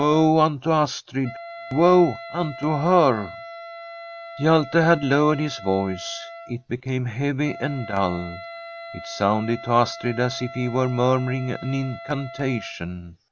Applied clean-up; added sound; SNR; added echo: none; Wind instrument, woodwind instrument; 16 dB; none.